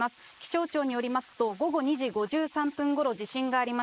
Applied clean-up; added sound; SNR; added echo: neural mask model Resemble Enhance denoiser.